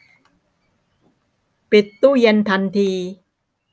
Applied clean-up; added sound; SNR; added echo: none; none; none; none.